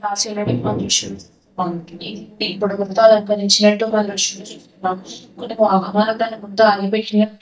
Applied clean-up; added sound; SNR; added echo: neural mask model DeepFilterNet 3.